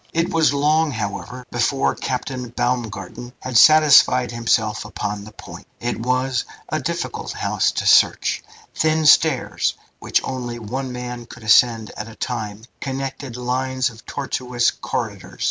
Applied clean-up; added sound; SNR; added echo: none; none; none; none.